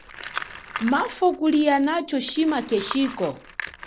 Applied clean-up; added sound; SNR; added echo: none; Tools; 13 dB; none.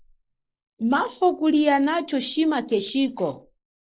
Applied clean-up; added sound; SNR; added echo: neural mask model Resemble Enhance denoiser.